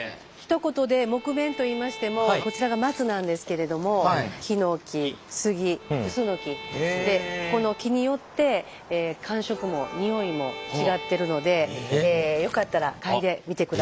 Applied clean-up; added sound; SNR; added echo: none; Bowed string instrument; 15 dB; none.